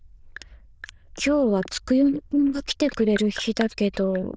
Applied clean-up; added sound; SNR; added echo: neural diffusion model UNIVERSE++.